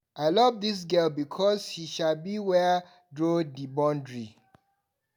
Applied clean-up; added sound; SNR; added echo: none; none; none; none.